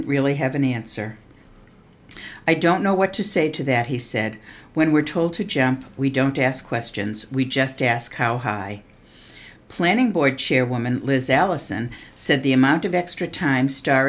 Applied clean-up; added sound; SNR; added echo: none; none; none; none.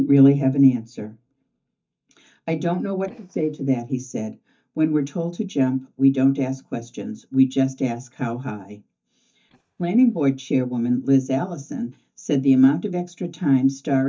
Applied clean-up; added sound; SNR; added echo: neural mask model DeepFilterNet 3.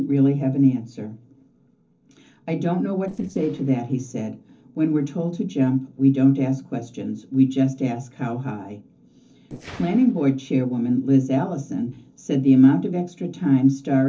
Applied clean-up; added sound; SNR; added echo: neural separator model SepFormer DNS4.